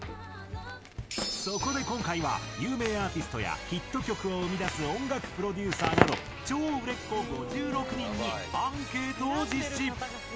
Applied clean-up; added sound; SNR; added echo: none; Crackle; 6 dB; none.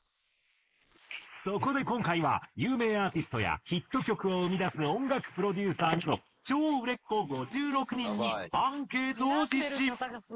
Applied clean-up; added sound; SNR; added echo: neural mask model Resemble Enhance denoiser.